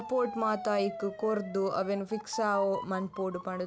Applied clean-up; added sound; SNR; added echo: none; Motor vehicle (road) / Siren; 11 dB; none.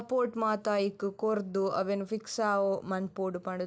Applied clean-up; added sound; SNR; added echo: none; none; none; none.